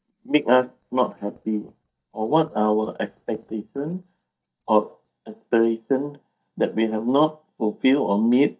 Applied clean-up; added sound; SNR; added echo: neural mask model DeepFilterNet 3.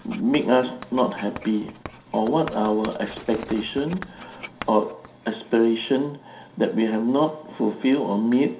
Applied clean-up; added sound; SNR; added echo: none; Writing; 19 dB; reverberation time 0.3 s.